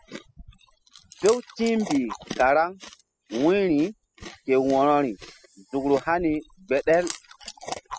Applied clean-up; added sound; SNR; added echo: classical method spectral subtraction.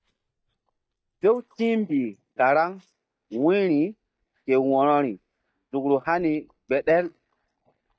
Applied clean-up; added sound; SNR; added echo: neural mask model DeepFilterNet 3.